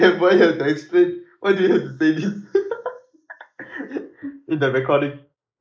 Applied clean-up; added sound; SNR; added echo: neural mask model Resemble Enhance denoiser.